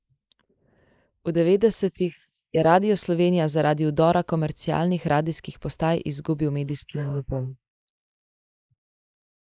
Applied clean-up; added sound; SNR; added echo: neural mask model Resemble Enhance denoiser.